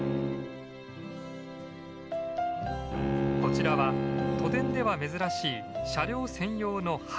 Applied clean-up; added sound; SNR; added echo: none; Bowed string instrument; 1 dB; none.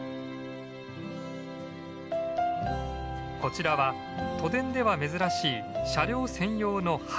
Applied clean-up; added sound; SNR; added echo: none; none; none; none.